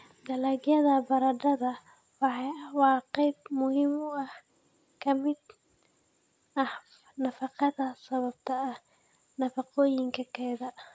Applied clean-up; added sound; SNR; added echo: none; none; none; none.